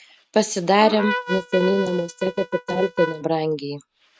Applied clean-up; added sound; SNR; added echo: neural mask model RNNoise.